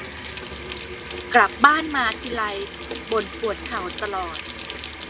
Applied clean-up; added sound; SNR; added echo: none; Sink (filling or washing) / Water tap, faucet; 10 dB; none.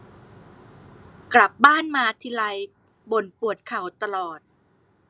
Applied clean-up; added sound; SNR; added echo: none; none; none; none.